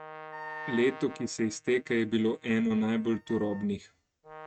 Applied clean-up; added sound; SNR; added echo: neural mask model RNNoise.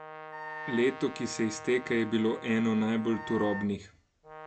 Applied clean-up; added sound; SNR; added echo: none; Wind instrument, woodwind instrument + Brass instrument; 13 dB; none.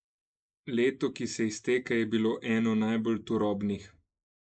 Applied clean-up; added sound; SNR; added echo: neural mask model Resemble Enhance denoiser.